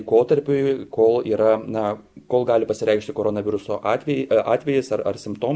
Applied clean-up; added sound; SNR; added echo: none; none; none; none.